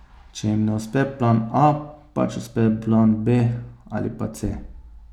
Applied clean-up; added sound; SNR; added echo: none; none; none; none.